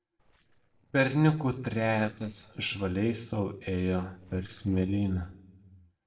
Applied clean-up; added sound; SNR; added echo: neural separator model SepFormer DNS4.